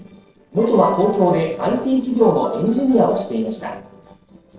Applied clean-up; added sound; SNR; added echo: neural separator model SepFormer DNS4.